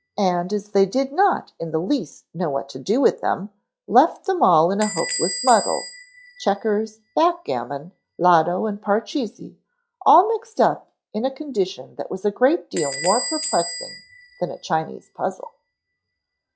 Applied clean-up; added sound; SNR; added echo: classical method log-MMSE.